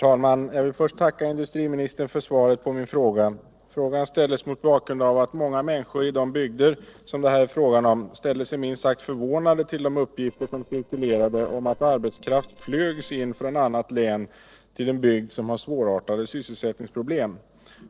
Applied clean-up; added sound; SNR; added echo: neural separator model SepFormer DNS4.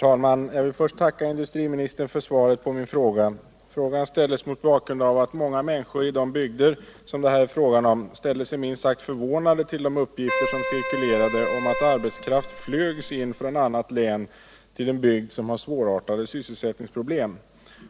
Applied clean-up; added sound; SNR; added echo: none; Keyboard (musical); 6 dB; none.